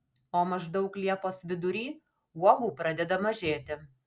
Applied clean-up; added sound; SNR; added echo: none; Cupboard open or close; 20 dB; none.